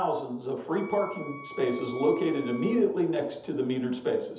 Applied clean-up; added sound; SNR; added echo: none; Wind instrument, woodwind instrument; 17 dB; reverberation time 0.8 s.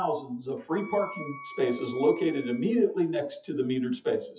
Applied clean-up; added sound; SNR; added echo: classical method WPE with log-MMSE.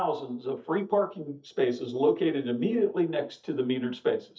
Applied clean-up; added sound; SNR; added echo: neural mask model DeepFilterNet 3.